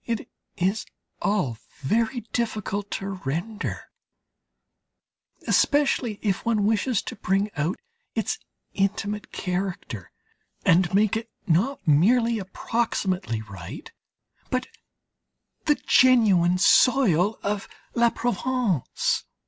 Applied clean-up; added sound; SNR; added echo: none; none; none; none.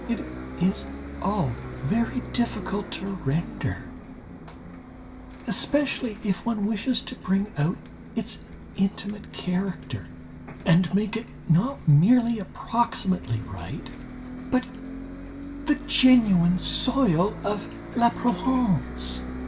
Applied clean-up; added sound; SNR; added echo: none; Bus; 12 dB; reverberation time 0.7 s.